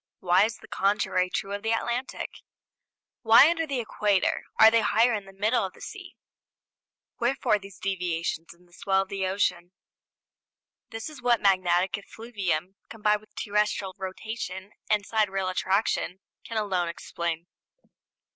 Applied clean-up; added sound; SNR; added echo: none; none; none; none.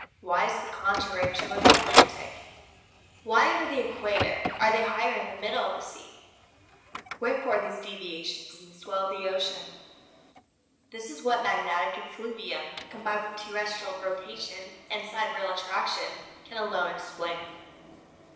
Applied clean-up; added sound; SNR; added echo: none; Printer; 1 dB; reverberation time 1.0 s.